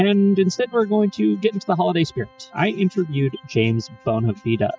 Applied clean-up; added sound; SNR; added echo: classical method spectral subtraction.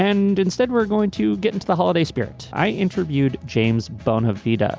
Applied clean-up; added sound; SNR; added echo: none; none; none; none.